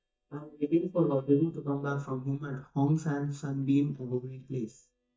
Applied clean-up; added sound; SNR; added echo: neural mask model DeepFilterNet 3.